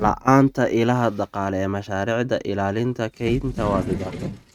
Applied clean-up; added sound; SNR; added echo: neural mask model RNNoise.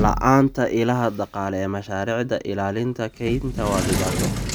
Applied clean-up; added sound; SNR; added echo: none; Sliding door; 6 dB; none.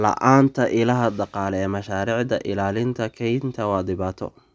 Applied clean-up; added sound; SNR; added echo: none; none; none; none.